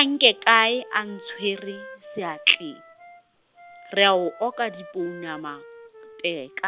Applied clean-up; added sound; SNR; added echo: none; Wind instrument, woodwind instrument; 19 dB; none.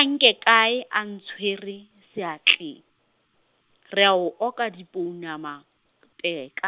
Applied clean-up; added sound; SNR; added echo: none; none; none; none.